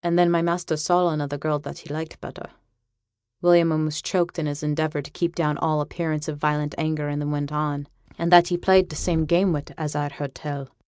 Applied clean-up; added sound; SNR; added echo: neural mask model DeepFilterNet 3.